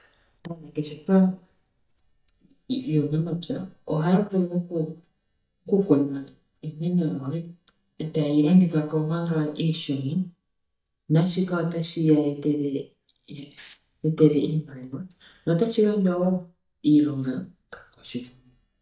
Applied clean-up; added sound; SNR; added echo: neural mask model DeepFilterNet 3.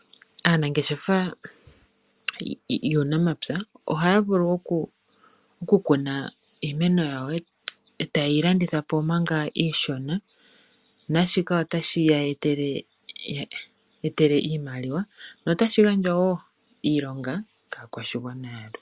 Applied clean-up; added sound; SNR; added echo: none; none; none; none.